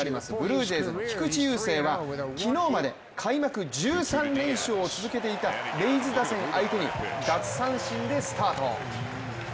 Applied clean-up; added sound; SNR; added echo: none; none; none; none.